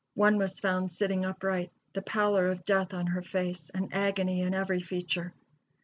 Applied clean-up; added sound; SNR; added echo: none; none; none; none.